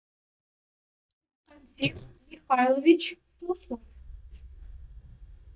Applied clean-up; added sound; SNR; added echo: neural mask model DeepFilterNet 3.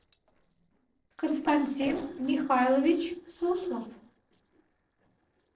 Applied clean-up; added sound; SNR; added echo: neural separator model SepFormer DNS4.